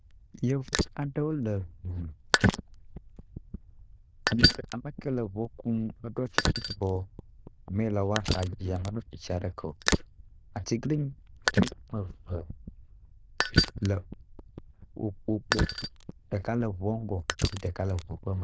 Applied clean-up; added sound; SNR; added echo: neural diffusion model UNIVERSE++.